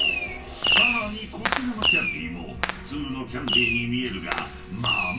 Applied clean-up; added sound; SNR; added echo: none; Fireworks; -4 dB; reverberation time 0.2 s.